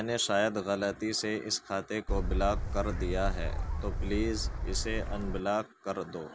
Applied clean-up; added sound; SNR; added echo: none; Gull, seagull / Wind; -1 dB; none.